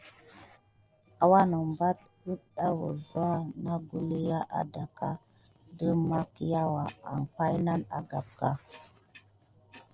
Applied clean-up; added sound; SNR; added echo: neural separator model SepFormer DNS4.